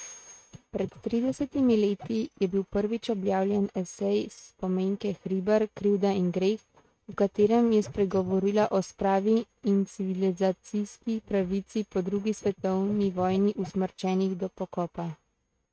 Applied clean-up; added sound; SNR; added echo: neural mask model RNNoise.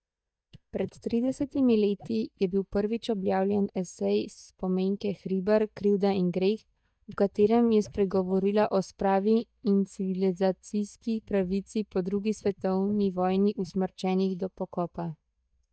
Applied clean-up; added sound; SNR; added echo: neural mask model DeepFilterNet 3.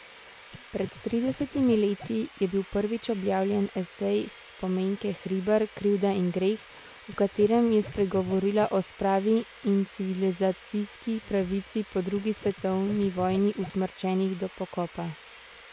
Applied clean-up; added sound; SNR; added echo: none; Scratching (performance technique) + Sawing; 15 dB; none.